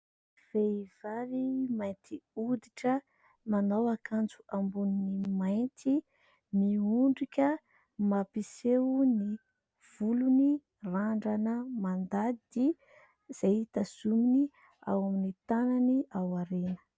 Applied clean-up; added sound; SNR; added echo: none; none; none; none.